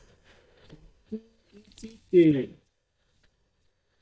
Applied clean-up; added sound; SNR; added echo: neural mask model DeepFilterNet 3.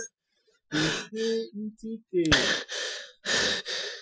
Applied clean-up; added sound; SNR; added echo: classical method Wiener filter.